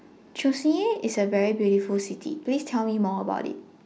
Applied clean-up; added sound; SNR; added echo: none; none; none; none.